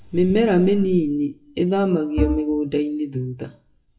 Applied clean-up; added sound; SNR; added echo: classical method WPE with log-MMSE.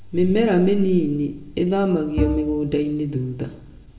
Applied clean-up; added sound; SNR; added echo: none; Bowed string instrument; 8 dB; reverberation time 0.8 s.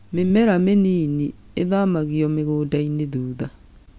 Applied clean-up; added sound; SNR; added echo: none; none; none; none.